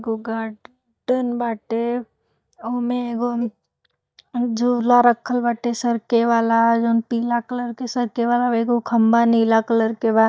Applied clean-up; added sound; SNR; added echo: neural mask model DeepFilterNet 3.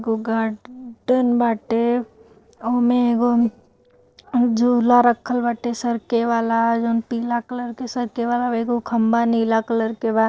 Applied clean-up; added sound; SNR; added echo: neural separator model SepFormer DNS4.